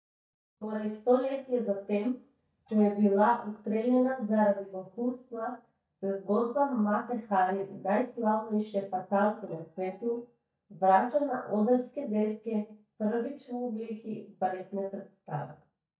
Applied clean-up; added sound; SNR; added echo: neural mask model DeepFilterNet 3.